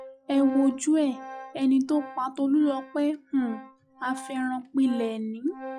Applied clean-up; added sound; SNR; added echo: classical method log-MMSE.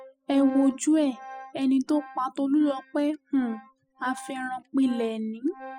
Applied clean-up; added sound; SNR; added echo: classical method spectral subtraction.